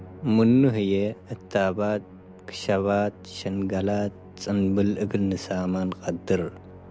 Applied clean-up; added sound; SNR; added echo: none; Musical instrument; 20 dB; none.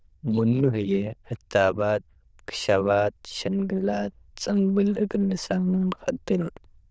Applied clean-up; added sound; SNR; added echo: neural diffusion model UNIVERSE++.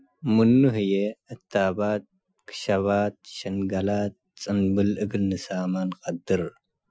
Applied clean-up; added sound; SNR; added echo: classical method Wiener filter.